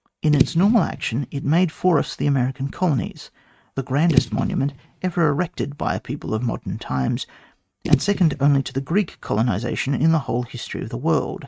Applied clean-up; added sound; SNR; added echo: neural mask model RNNoise.